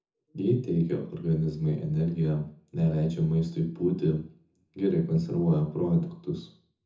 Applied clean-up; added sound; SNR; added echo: none; none; none; reverberation time 0.5 s.